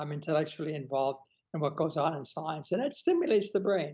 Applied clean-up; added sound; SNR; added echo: none; none; none; none.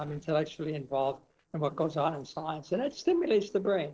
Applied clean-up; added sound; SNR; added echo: neural separator model SepFormer DNS4.